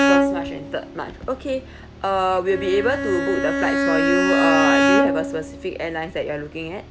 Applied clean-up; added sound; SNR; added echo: none; Bowed string instrument; -2 dB; none.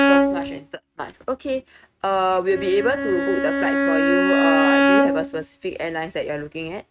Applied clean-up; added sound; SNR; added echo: neural mask model RNNoise.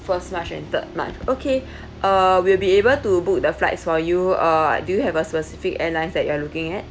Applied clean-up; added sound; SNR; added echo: none; none; none; none.